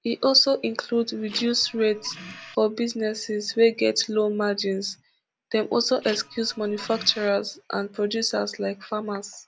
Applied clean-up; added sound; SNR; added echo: none; Printer; 16 dB; none.